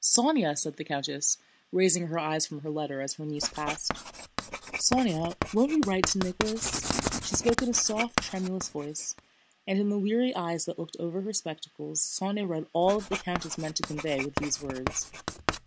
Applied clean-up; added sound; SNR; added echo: none; Writing; 7 dB; none.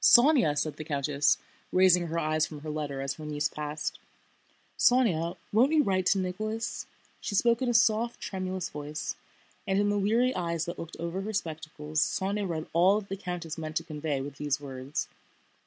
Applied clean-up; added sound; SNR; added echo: none; none; none; none.